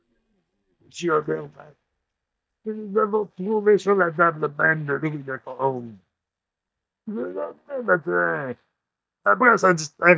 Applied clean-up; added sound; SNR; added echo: neural mask model DeepFilterNet 3.